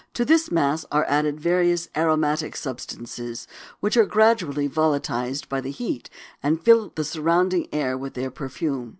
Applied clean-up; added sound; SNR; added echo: none; none; none; none.